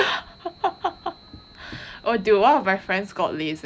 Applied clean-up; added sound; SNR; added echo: none; none; none; none.